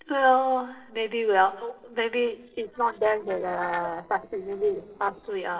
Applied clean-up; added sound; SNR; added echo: neural separator model SepFormer DNS4.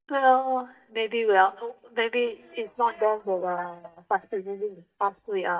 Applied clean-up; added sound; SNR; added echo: neural mask model DeepFilterNet 3.